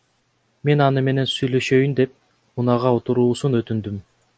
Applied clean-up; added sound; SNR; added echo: none; none; none; none.